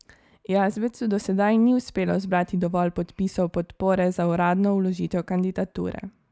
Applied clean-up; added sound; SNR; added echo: none; none; none; none.